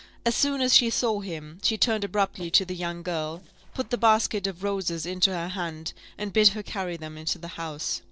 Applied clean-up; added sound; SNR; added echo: neural separator model SepFormer DNS4.